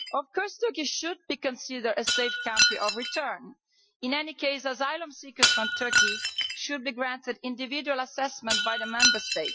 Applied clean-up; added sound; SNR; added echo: classical method Wiener filter.